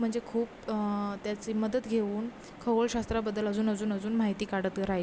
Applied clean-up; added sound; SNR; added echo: none; none; none; none.